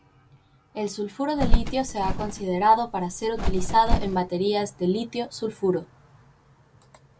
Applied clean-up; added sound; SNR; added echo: none; Bird; -3 dB; none.